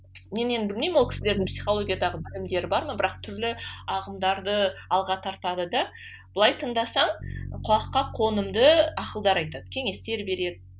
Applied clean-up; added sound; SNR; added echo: none; Bass guitar; 14 dB; none.